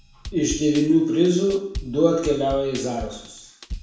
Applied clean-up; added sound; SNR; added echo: none; Drum kit; 15 dB; reverberation time 0.6 s.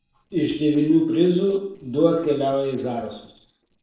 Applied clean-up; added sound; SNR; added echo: neural separator model SepFormer DNS4.